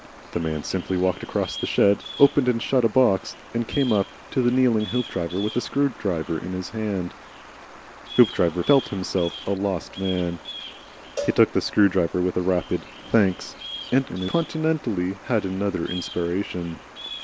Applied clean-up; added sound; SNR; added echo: none; Bird vocalization, bird call, bird song + Cowbell; 15 dB; none.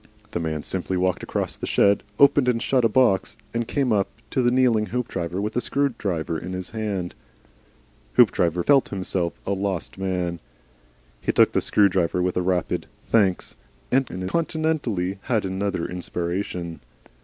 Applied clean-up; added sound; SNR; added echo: none; none; none; none.